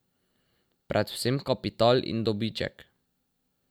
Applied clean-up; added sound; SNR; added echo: none; none; none; none.